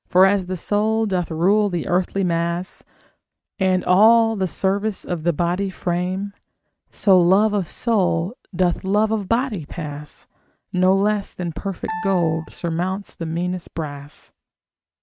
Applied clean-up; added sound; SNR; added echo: neural mask model RNNoise.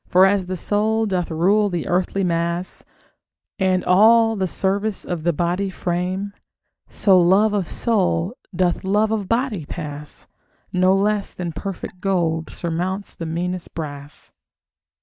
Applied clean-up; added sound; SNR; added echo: neural mask model DeepFilterNet 3.